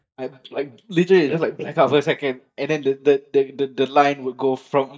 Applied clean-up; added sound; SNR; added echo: neural mask model DeepFilterNet 3.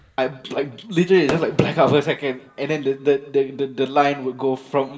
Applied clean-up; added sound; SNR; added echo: none; Fireworks; 19 dB; reverberation time 0.7 s.